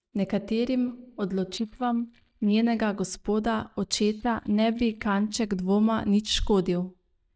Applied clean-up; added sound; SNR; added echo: neural mask model DeepFilterNet 3.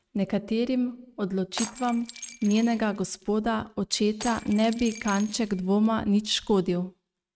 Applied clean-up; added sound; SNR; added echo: neural mask model RNNoise.